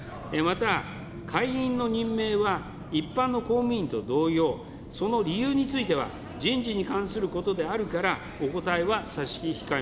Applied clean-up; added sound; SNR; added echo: none; Subway, metro, underground; 13 dB; none.